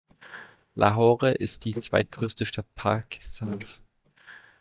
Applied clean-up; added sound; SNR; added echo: neural mask model DeepFilterNet 3.